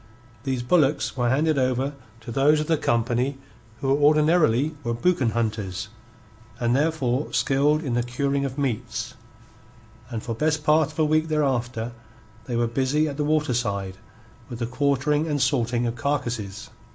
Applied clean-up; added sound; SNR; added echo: none; none; none; none.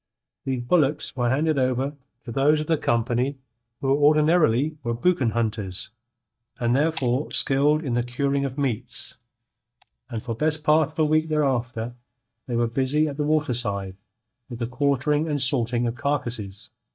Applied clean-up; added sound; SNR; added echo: neural mask model DeepFilterNet 3.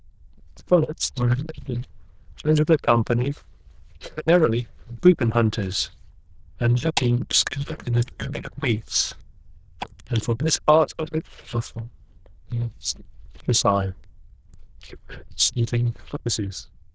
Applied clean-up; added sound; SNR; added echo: neural diffusion model UNIVERSE++.